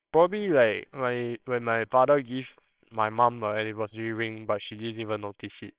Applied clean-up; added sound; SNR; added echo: neural separator model SepFormer WHAMR!.